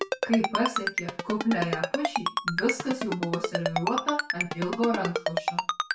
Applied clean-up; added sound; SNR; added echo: none; Ringtone; 0 dB; reverberation time 0.3 s.